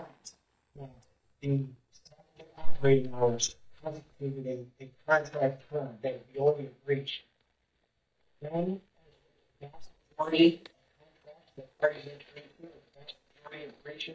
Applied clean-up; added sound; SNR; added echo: neural mask model DeepFilterNet 3.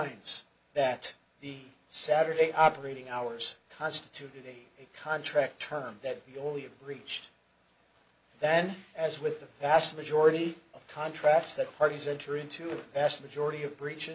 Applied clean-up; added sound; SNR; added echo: none; none; none; none.